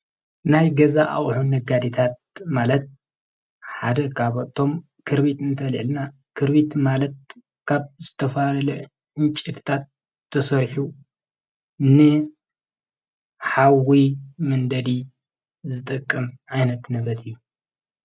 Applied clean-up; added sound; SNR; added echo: none; none; none; none.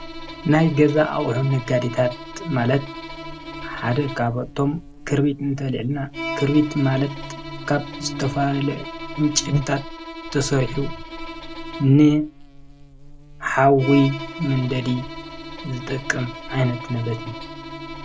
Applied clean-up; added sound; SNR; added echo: none; Buzz + Bowed string instrument; 10 dB; none.